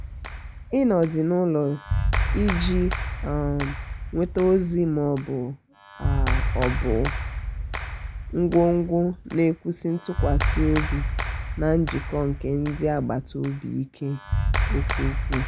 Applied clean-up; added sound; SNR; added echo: none; Clapping; 2 dB; none.